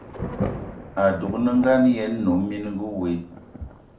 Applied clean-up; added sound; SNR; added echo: none; Thunder / Rain; 11 dB; reverberation time 0.4 s.